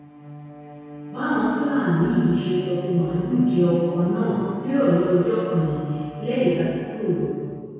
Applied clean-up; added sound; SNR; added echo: none; Bowed string instrument; 14 dB; reverberation time 1.9 s.